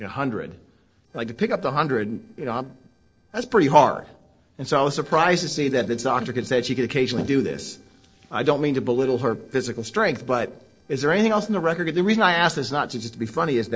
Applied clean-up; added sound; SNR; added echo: neural separator model SepFormer DNS4.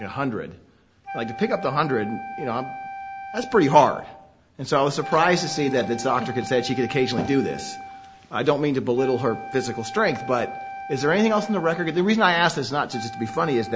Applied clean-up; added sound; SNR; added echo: none; Wind instrument, woodwind instrument; 13 dB; none.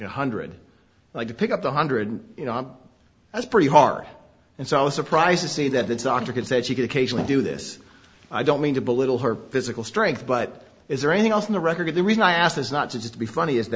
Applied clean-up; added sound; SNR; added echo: none; none; none; none.